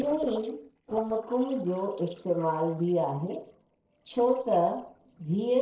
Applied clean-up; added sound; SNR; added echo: neural separator model SepFormer DNS4.